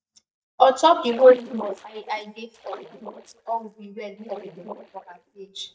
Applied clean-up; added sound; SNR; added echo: neural mask model DeepFilterNet 3.